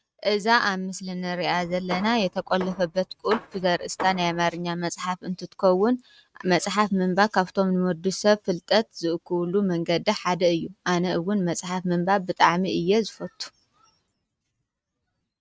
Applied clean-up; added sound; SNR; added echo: neural mask model RNNoise.